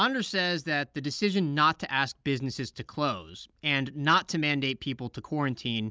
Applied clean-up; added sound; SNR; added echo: none; none; none; none.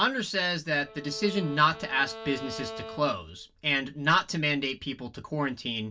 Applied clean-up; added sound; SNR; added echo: none; Bowed string instrument; 13 dB; reverberation time 0.1 s.